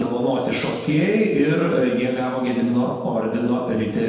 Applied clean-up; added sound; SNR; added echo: none; none; none; reverberation time 1.1 s.